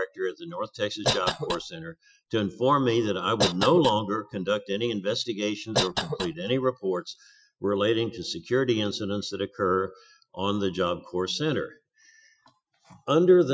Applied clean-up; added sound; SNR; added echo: classical method Wiener filter.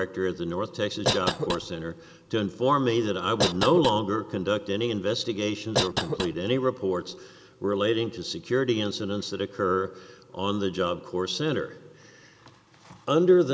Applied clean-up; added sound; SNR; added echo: none; Cough; 6 dB; none.